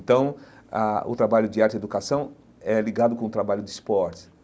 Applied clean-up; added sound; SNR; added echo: none; none; none; none.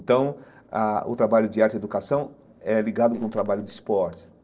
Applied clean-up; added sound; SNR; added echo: neural separator model SepFormer DNS4.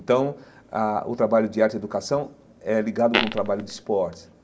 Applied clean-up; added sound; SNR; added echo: none; Fart; 2 dB; reverberation time 0.3 s.